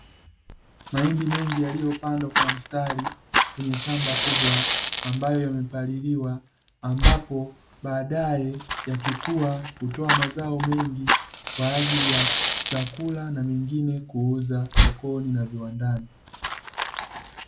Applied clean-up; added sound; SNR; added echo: none; Fire; -1 dB; none.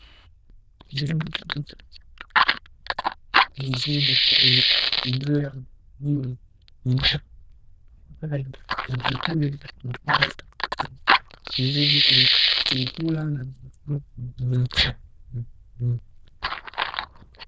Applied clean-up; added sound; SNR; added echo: neural diffusion model UNIVERSE++.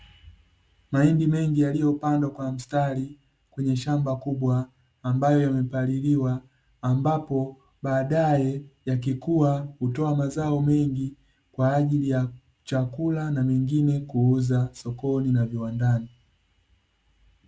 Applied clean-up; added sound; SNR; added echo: none; none; none; none.